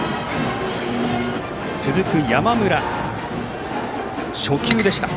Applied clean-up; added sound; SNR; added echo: none; none; none; none.